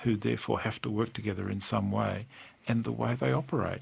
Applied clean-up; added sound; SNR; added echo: none; none; none; none.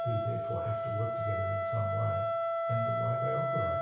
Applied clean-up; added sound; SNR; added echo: none; Wind instrument, woodwind instrument; -3 dB; reverberation time 0.6 s.